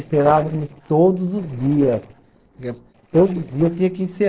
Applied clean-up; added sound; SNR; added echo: neural separator model SepFormer DNS4.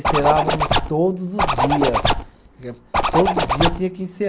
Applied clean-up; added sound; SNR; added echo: none; Zipper (clothing); -2 dB; none.